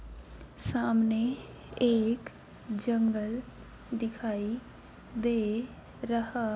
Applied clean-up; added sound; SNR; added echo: none; none; none; none.